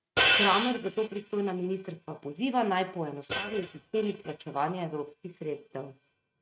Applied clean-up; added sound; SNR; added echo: neural mask model RNNoise.